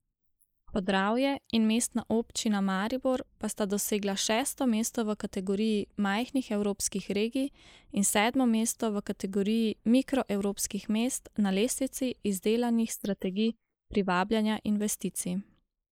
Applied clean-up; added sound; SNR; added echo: neural mask model Resemble Enhance denoiser.